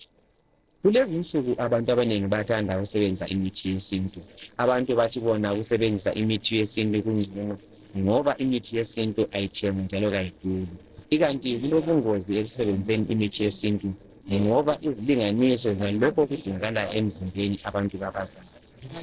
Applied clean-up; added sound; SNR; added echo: neural separator model SepFormer DNS4.